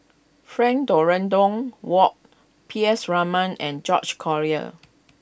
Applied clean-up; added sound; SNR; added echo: none; none; none; none.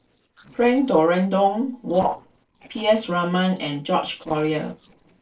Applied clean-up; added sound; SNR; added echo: neural separator model SepFormer DNS4.